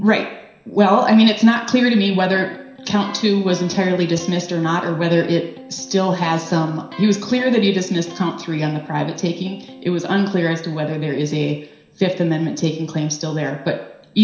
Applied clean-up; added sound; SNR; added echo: none; Electric guitar; 20 dB; reverberation time 0.7 s.